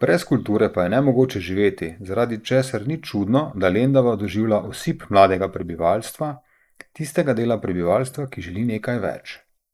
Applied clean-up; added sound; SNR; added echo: neural mask model Resemble Enhance denoiser.